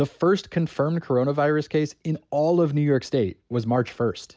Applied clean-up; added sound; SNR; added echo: none; none; none; none.